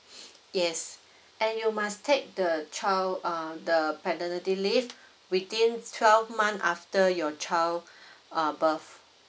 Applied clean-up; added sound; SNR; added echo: none; none; none; none.